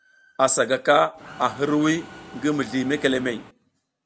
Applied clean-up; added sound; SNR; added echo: none; Mechanisms; 18 dB; none.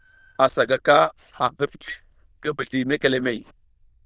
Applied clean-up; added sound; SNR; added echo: neural diffusion model UNIVERSE++.